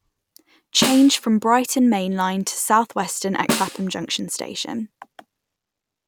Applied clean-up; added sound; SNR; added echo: none; Snare drum; 8 dB; none.